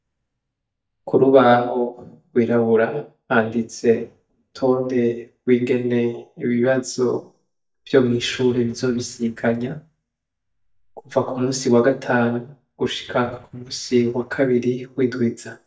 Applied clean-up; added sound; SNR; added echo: neural mask model DeepFilterNet 3.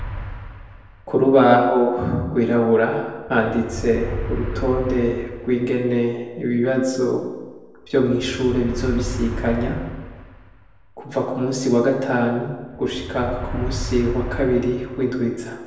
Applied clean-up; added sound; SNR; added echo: none; Motor vehicle (road); 11 dB; reverberation time 0.9 s.